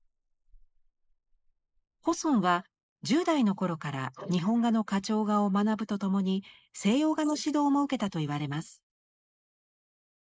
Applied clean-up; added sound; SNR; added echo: neural mask model Resemble Enhance denoiser.